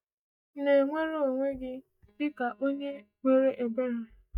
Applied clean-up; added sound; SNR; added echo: neural mask model DeepFilterNet 3.